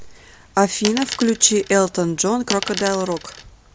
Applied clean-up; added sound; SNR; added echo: none; Coin (dropping); 10 dB; none.